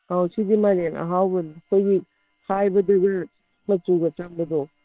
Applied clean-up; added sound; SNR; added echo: neural separator model SepFormer WHAM!.